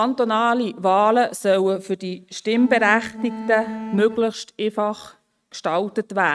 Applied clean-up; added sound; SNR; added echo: neural mask model RNNoise.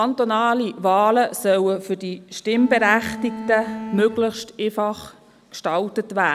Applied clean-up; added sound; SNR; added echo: none; Bowed string instrument; 10 dB; none.